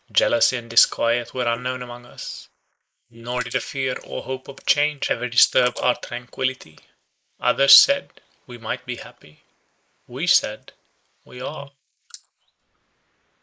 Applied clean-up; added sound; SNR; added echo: neural mask model Resemble Enhance denoiser.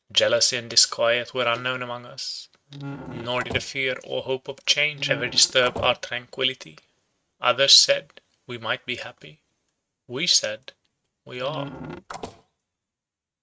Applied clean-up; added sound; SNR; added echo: neural mask model RNNoise.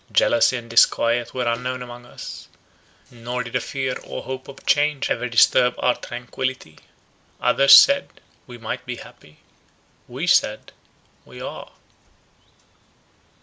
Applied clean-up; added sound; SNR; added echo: none; none; none; none.